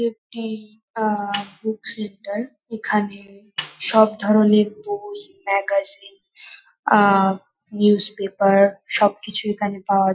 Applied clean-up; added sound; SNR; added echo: classical method Wiener filter.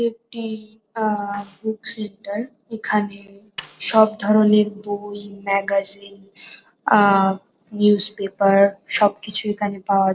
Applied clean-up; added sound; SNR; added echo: neural separator model SepFormer DNS4.